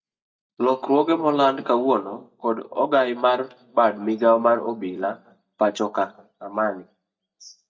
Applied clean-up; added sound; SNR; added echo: neural mask model DeepFilterNet 3.